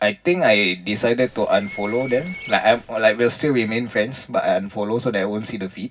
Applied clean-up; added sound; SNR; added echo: none; Bird; 17 dB; reverberation time 0.4 s.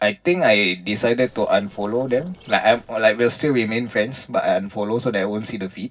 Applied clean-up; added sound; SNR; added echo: neural separator model SepFormer DNS4.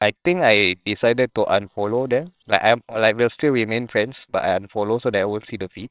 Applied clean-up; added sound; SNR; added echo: neural separator model SepFormer WHAMR!.